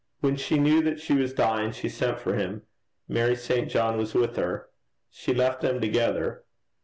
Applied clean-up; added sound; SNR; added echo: none; none; none; none.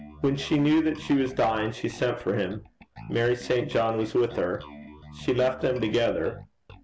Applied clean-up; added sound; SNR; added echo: none; Bass guitar; 18 dB; none.